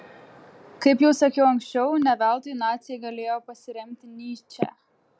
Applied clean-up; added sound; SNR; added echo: none; none; none; none.